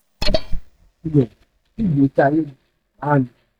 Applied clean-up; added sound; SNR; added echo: neural mask model DeepFilterNet 3.